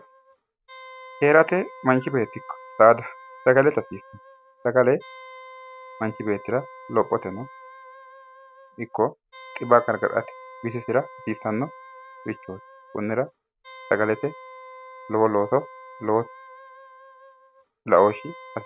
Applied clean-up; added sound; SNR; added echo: none; Wind instrument, woodwind instrument; 19 dB; none.